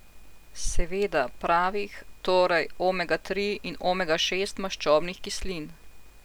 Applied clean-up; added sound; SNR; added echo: none; none; none; none.